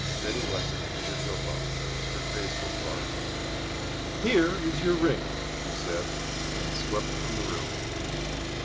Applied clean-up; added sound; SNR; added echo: none; Sawing; -2 dB; none.